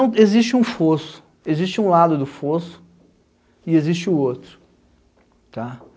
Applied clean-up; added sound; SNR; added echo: none; none; none; none.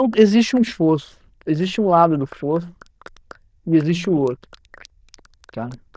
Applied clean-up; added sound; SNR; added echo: neural diffusion model UNIVERSE++.